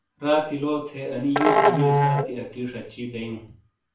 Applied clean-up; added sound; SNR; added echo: none; Musical instrument; -4 dB; reverberation time 0.4 s.